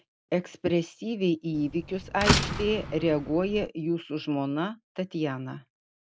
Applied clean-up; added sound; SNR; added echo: none; Slam; 1 dB; none.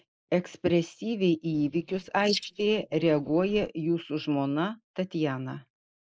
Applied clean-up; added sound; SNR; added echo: neural mask model Resemble Enhance denoiser.